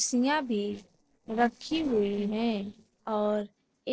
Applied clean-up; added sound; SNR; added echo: neural separator model SepFormer DNS4.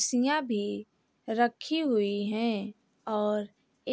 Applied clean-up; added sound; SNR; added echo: none; none; none; none.